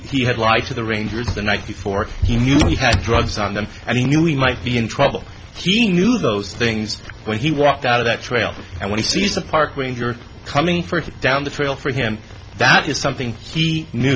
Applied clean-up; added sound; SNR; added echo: none; none; none; none.